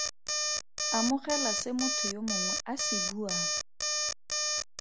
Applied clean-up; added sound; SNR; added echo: none; Alarm; -4 dB; none.